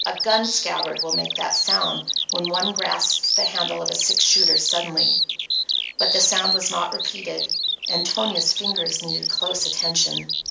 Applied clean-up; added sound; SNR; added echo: none; Bird vocalization, bird call, bird song; -3 dB; reverberation time 0.4 s.